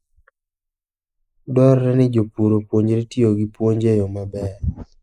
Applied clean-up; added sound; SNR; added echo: neural mask model Resemble Enhance denoiser.